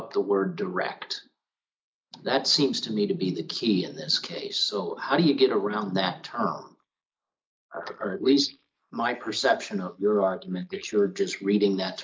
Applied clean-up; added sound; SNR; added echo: neural mask model Resemble Enhance denoiser.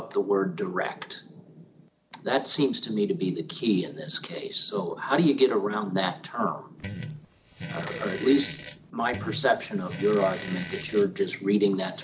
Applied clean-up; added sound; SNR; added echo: none; Fart; 9 dB; none.